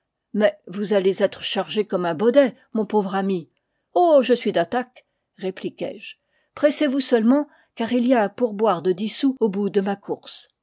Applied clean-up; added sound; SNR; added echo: none; none; none; none.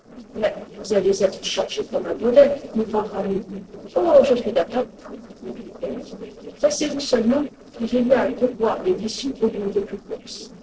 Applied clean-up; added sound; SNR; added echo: neural separator model SepFormer DNS4.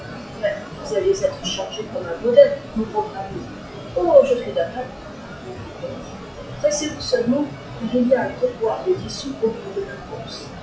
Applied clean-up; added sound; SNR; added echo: classical method WPE with log-MMSE.